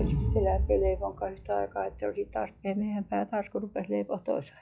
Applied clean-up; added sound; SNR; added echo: classical method log-MMSE.